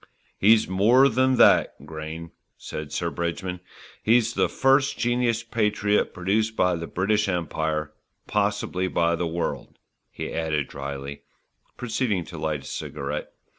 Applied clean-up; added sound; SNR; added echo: none; none; none; none.